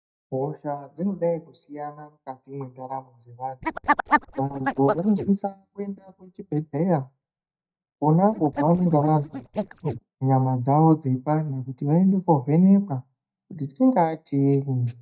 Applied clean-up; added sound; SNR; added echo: neural mask model DeepFilterNet 3.